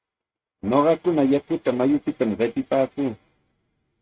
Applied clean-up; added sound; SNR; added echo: neural mask model RNNoise.